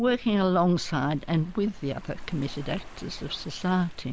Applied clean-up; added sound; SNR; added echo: none; Waves, surf; 17 dB; none.